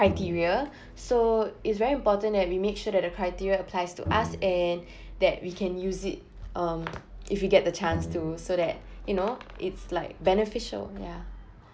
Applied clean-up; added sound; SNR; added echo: none; Bowed string instrument; 12 dB; none.